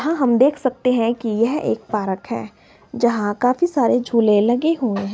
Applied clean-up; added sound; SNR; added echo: none; none; none; none.